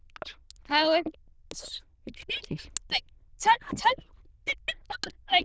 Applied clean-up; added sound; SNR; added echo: neural diffusion model UNIVERSE++.